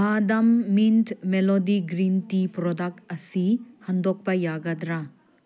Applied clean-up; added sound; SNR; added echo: none; none; none; none.